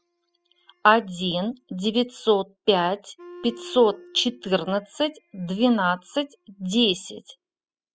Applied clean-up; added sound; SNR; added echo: classical method spectral subtraction.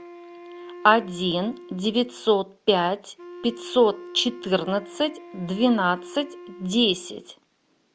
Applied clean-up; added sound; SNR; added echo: none; Wind instrument, woodwind instrument; 17 dB; none.